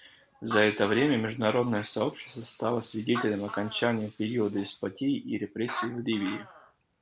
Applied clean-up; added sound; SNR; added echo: none; Animal; 15 dB; none.